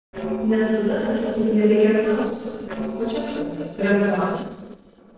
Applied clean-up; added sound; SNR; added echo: neural separator model SepFormer DNS4.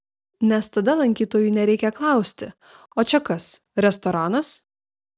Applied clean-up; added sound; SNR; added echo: none; none; none; none.